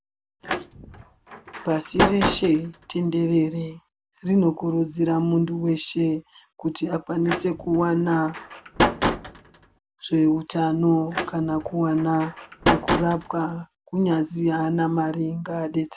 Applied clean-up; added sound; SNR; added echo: none; Slam; 4 dB; none.